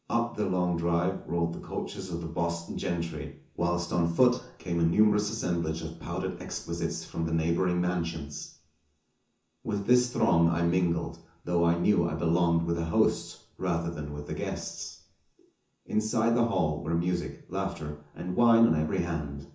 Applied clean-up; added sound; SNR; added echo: none; none; none; reverberation time 0.6 s.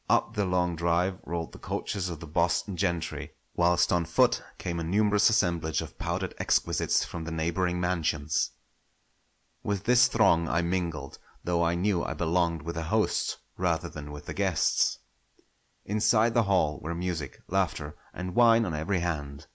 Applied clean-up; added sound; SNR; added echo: none; none; none; none.